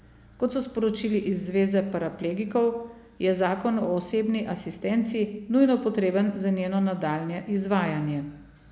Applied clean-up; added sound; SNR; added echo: none; none; none; none.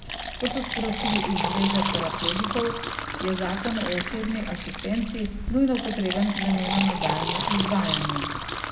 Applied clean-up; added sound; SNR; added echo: none; Fill (with liquid); 2 dB; reverberation time 0.4 s.